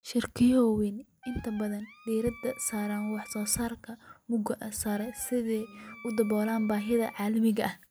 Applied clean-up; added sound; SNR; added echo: none; Wind instrument, woodwind instrument; 20 dB; none.